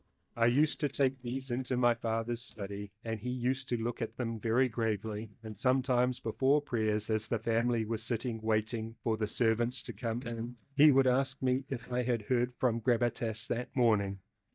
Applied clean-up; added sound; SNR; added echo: neural mask model DeepFilterNet 3.